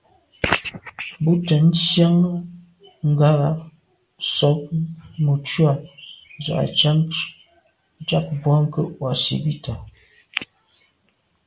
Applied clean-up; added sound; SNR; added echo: none; none; none; none.